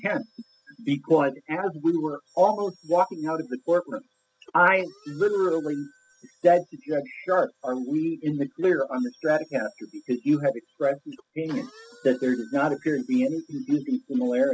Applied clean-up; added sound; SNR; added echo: classical method spectral subtraction.